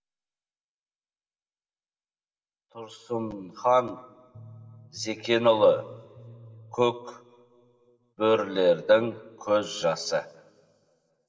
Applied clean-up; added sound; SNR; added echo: none; Bass guitar; 19 dB; reverberation time 1.5 s.